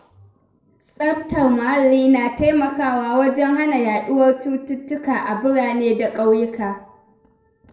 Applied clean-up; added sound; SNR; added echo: none; none; none; reverberation time 0.5 s.